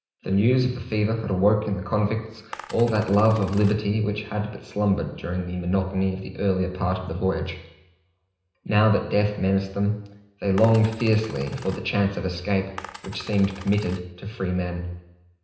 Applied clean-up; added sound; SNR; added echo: none; Coin (dropping); 18 dB; reverberation time 0.9 s.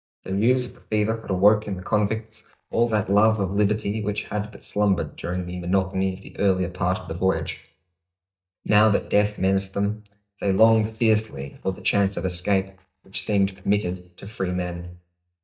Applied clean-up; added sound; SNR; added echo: neural mask model DeepFilterNet 3.